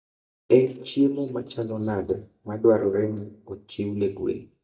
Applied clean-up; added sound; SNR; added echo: neural mask model DeepFilterNet 3.